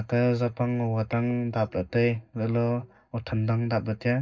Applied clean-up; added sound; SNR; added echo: neural mask model DeepFilterNet 3.